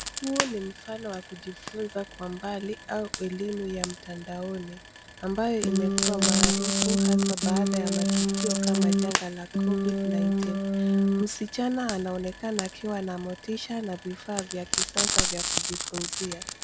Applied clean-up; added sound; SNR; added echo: none; Organ + Frying (food); -5 dB; none.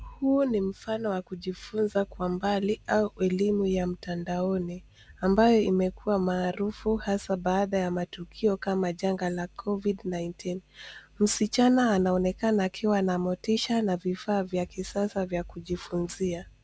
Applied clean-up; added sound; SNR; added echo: none; none; none; none.